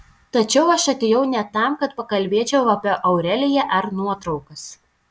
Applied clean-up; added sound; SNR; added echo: none; none; none; none.